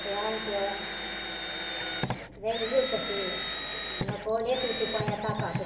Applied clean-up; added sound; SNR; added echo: none; Drill; 1 dB; reverberation time 1.9 s.